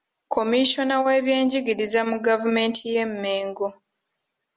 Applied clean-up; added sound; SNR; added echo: none; none; none; none.